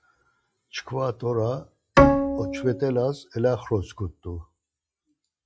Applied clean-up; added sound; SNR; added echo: classical method log-MMSE.